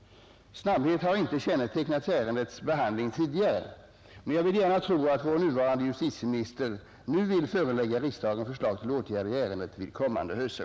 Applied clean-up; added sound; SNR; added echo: none; none; none; none.